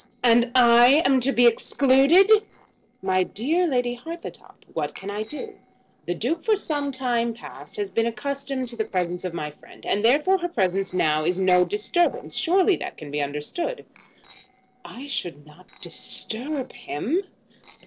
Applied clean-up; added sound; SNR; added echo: neural separator model SepFormer DNS4.